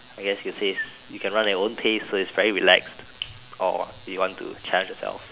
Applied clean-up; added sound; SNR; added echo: none; none; none; none.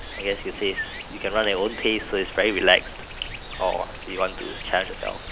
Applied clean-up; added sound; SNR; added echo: none; Stream; 11 dB; none.